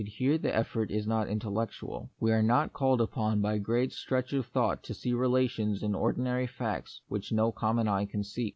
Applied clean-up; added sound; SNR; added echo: none; none; none; none.